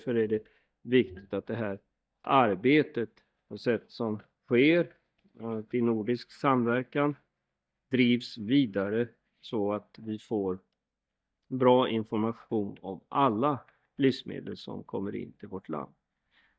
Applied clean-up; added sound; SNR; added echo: neural mask model DeepFilterNet 3.